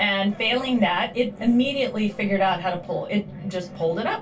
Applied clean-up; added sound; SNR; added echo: none; none; none; reverberation time 0.2 s.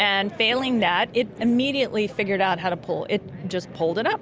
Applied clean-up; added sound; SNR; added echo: none; none; none; none.